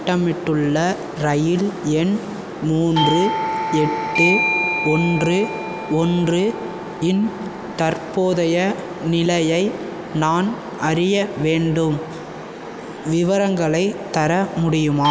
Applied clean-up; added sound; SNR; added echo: none; Doorbell; 9 dB; none.